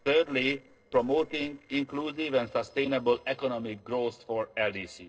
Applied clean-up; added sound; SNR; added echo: neural separator model SepFormer DNS4.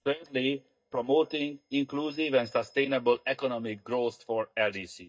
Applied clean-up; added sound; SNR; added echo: neural mask model DeepFilterNet 3.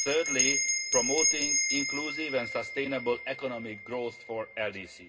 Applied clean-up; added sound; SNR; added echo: none; Bell; -2 dB; reverberation time 0.2 s.